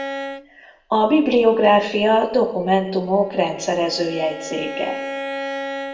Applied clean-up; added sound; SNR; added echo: none; Bowed string instrument; 12 dB; reverberation time 0.9 s.